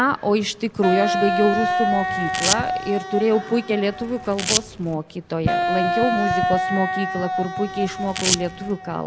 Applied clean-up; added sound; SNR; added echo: none; Wind instrument, woodwind instrument + Domestic sounds, home sounds; 1 dB; none.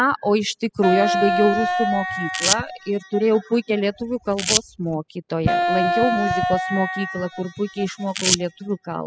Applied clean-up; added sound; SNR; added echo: classical method spectral subtraction.